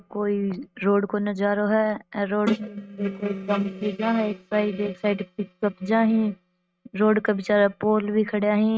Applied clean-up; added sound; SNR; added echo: neural mask model RNNoise.